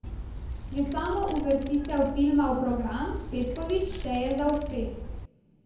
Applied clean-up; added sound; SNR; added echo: none; Wind; 7 dB; reverberation time 0.9 s.